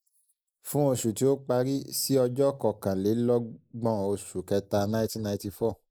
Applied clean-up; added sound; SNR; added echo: neural mask model Resemble Enhance denoiser.